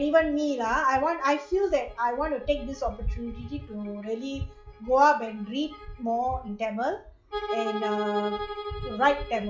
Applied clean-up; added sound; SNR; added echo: classical method log-MMSE.